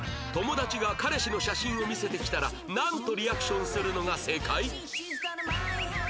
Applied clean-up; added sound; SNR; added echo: none; none; none; none.